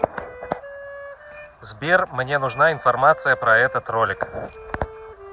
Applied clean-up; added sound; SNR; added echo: none; Wind instrument, woodwind instrument + Coin (dropping); 16 dB; none.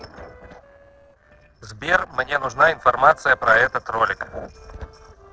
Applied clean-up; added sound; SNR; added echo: neural separator model SepFormer DNS4.